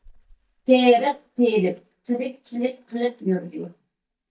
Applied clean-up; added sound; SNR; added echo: neural mask model DeepFilterNet 3.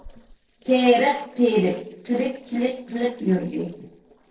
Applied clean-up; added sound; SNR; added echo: neural separator model SepFormer DNS4.